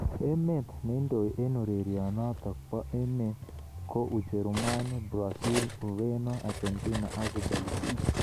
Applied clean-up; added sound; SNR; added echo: none; Cutlery, silverware; 10 dB; none.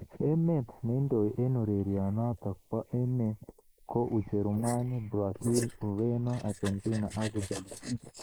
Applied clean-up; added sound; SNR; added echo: neural mask model Resemble Enhance denoiser.